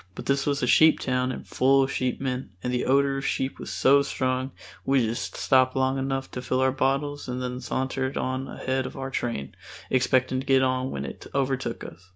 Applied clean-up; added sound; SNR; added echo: none; none; none; none.